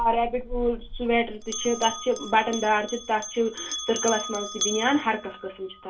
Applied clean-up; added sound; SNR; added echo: none; Bell; 9 dB; reverberation time 0.2 s.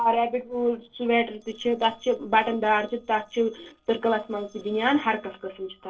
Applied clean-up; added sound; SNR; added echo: neural separator model SepFormer DNS4.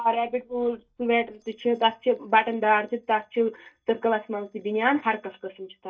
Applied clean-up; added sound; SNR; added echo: neural mask model DeepFilterNet 3.